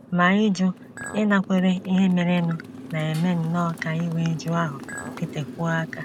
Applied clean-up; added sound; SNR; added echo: none; Motorcycle + Chink, clink; 15 dB; none.